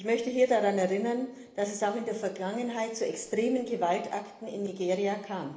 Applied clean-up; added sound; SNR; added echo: none; none; none; reverberation time 1.0 s.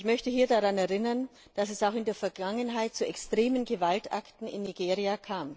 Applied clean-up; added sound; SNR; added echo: none; none; none; none.